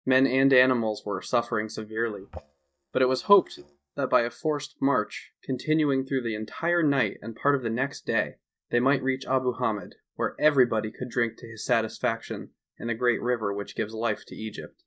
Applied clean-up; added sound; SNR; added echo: neural mask model DeepFilterNet 3.